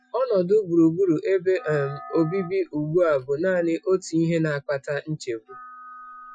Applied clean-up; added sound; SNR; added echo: classical method Wiener filter.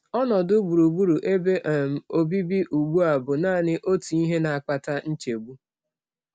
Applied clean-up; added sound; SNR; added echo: none; none; none; none.